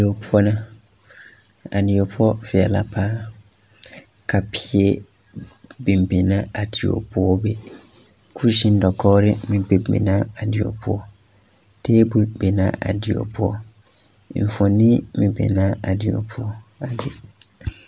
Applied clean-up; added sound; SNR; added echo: none; none; none; none.